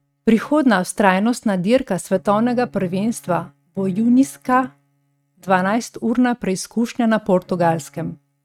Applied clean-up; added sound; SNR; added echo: neural mask model RNNoise.